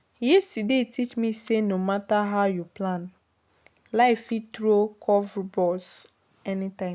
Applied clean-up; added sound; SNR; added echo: none; none; none; none.